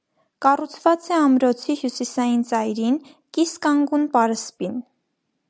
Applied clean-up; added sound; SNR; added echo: none; none; none; none.